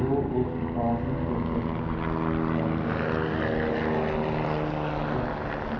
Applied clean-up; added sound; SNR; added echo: none; Aircraft; -5 dB; reverberation time 0.9 s.